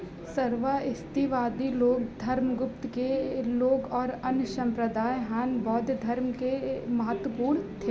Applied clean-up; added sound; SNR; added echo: none; none; none; none.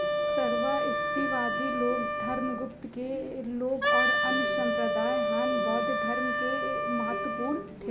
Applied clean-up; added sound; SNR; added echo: none; Wind instrument, woodwind instrument; -4 dB; none.